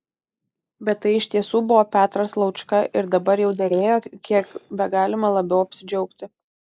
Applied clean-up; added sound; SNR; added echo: neural mask model Resemble Enhance denoiser.